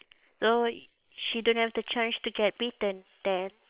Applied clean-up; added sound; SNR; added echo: neural separator model SepFormer WHAM!.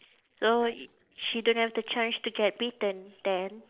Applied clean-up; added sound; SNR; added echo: neural separator model SepFormer DNS4.